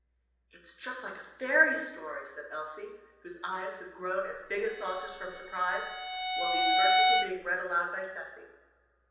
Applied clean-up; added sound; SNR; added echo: none; Bowed string instrument; -5 dB; reverberation time 0.9 s.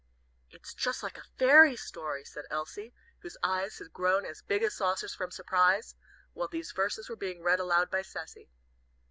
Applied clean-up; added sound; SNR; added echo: none; none; none; none.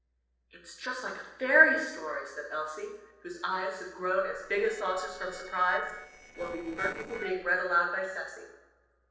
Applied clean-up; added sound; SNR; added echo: neural separator model SepFormer DNS4.